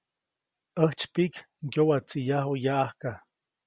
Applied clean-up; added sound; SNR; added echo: none; none; none; none.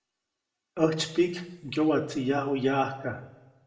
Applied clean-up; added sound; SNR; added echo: none; none; none; reverberation time 0.9 s.